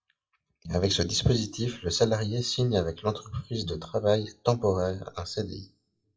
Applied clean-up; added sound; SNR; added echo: classical method WPE with log-MMSE.